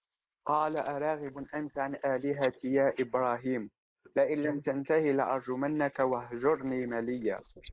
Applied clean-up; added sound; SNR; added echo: neural mask model Resemble Enhance denoiser.